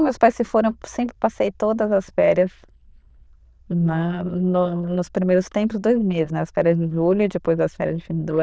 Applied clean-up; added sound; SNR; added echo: neural diffusion model UNIVERSE++.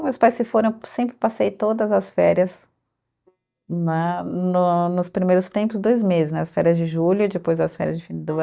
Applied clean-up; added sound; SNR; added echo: neural mask model DeepFilterNet 3.